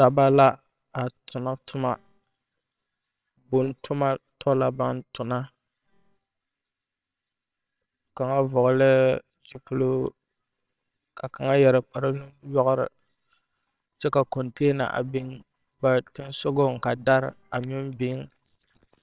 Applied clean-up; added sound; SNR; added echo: neural separator model SepFormer WHAMR!.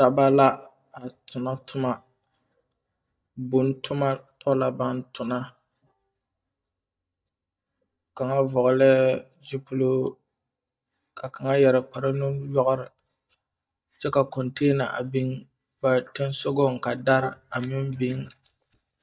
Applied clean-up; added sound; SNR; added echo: neural mask model DeepFilterNet 3.